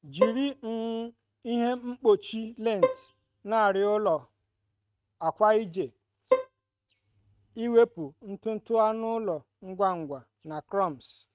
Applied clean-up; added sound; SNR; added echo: neural mask model RNNoise.